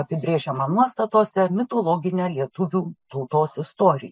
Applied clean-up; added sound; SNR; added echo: none; none; none; none.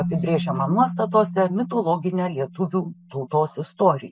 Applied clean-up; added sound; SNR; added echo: none; Keyboard (musical); 9 dB; none.